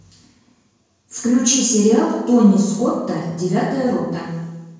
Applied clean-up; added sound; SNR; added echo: none; none; none; reverberation time 1.0 s.